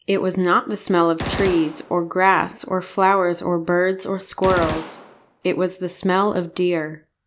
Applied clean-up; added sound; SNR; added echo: none; Gunshot, gunfire; 12 dB; none.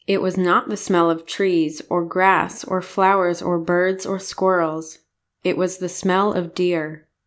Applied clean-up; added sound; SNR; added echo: none; none; none; none.